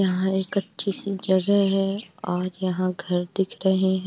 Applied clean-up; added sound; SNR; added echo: none; none; none; none.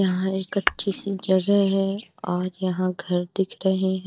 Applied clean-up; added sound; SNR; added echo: neural mask model DeepFilterNet 3.